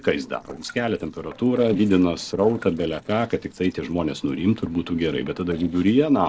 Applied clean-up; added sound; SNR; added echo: neural separator model SepFormer DNS4.